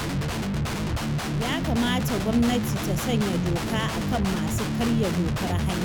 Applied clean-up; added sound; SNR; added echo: none; Guitar; -2 dB; none.